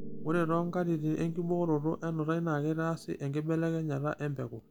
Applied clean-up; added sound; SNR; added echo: none; Piano; 13 dB; none.